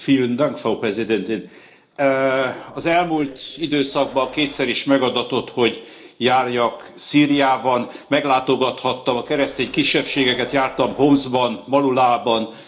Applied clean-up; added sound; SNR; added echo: neural separator model SepFormer DNS4.